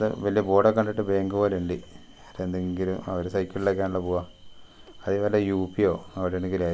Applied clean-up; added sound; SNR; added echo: none; none; none; none.